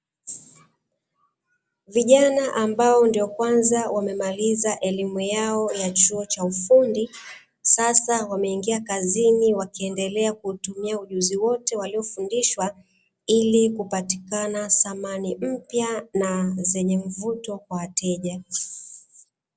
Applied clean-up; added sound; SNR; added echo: none; none; none; none.